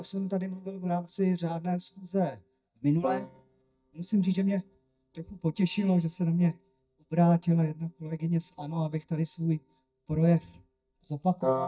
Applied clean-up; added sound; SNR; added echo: neural mask model DeepFilterNet 3.